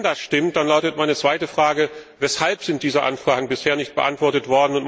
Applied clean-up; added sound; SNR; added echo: none; none; none; none.